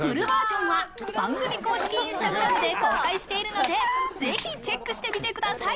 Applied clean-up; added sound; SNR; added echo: none; Splash, splatter; 14 dB; none.